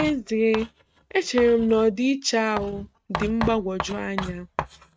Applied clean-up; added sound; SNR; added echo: neural mask model RNNoise.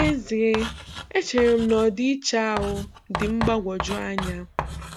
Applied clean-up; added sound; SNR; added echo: none; Writing; 8 dB; none.